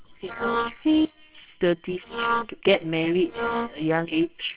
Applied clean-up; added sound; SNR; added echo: neural separator model SepFormer WHAMR!.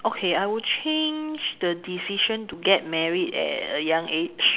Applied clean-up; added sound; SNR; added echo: none; none; none; none.